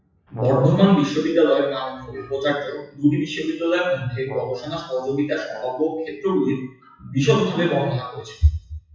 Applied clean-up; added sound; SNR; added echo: classical method WPE with log-MMSE.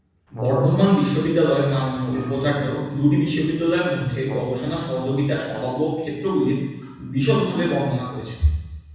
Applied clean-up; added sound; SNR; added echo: none; Brass instrument; 17 dB; reverberation time 1.1 s.